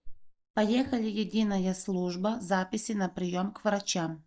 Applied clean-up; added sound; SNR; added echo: neural mask model DeepFilterNet 3.